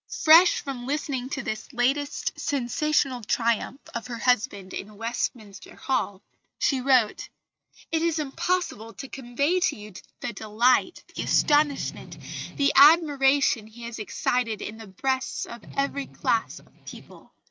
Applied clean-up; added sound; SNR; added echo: neural mask model RNNoise.